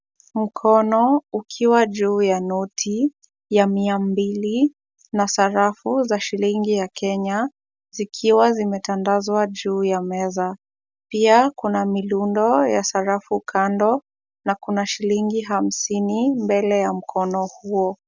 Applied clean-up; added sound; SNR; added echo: none; none; none; none.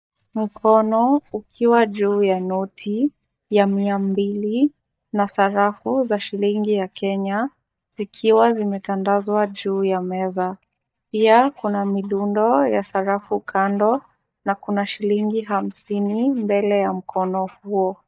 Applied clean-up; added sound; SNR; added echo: neural mask model DeepFilterNet 3.